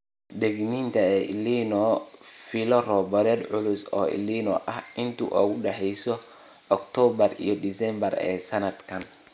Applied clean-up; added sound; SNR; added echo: none; none; none; none.